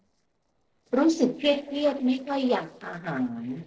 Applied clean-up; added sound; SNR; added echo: neural separator model SepFormer DNS4.